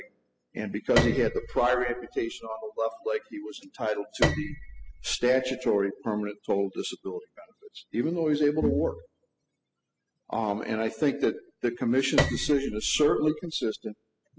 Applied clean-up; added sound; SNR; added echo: classical method spectral subtraction.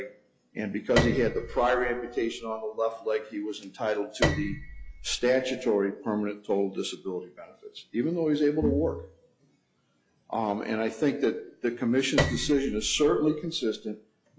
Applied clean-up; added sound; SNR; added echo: classical method log-MMSE.